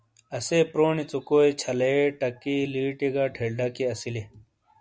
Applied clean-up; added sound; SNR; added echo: none; none; none; none.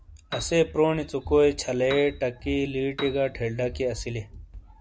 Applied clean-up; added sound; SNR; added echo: none; Run + Piano; 14 dB; none.